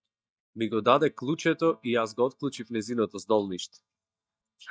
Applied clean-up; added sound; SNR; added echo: neural mask model DeepFilterNet 3.